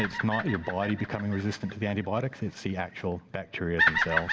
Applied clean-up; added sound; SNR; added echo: none; Bird vocalization, bird call, bird song; 2 dB; none.